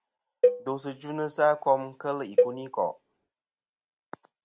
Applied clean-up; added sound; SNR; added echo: none; Cowbell; -1 dB; none.